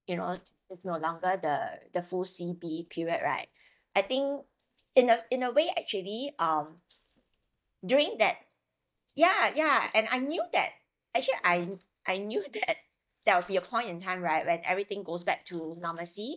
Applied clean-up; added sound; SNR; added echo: neural mask model DeepFilterNet 3.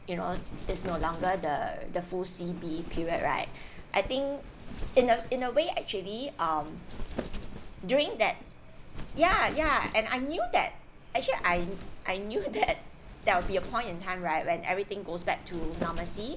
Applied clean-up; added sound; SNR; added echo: none; Wind; 8 dB; none.